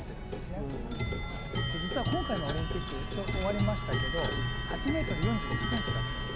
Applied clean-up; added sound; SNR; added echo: none; Clock; -3 dB; none.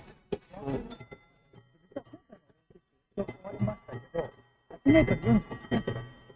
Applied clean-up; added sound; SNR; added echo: neural mask model RNNoise.